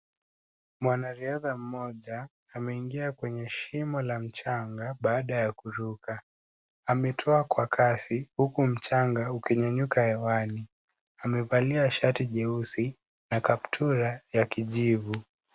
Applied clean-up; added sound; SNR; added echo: none; none; none; none.